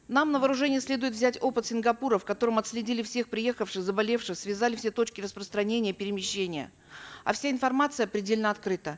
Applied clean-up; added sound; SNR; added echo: none; none; none; none.